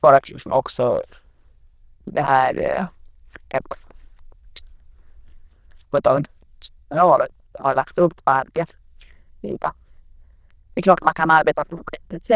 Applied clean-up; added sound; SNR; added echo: neural diffusion model UNIVERSE++.